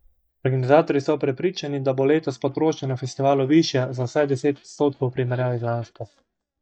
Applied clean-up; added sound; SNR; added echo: neural mask model DeepFilterNet 3.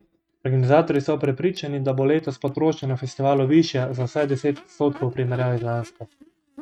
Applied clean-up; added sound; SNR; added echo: neural mask model RNNoise.